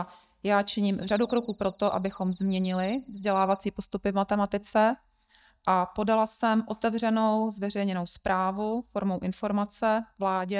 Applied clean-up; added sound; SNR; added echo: neural mask model DeepFilterNet 3.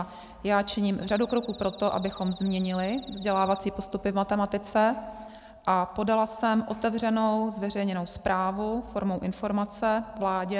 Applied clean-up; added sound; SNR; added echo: none; Cricket; 19 dB; none.